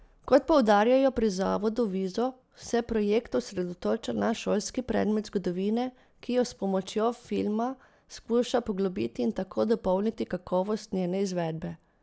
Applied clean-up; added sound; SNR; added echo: none; none; none; none.